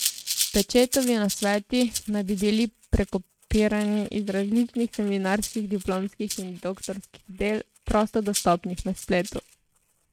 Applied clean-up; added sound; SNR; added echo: neural mask model RNNoise.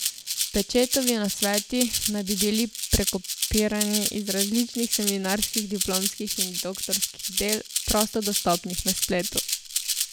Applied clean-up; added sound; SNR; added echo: none; Rattle (instrument); 1 dB; none.